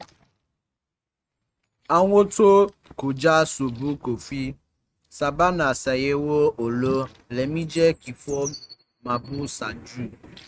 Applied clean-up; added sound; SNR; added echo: neural mask model RNNoise.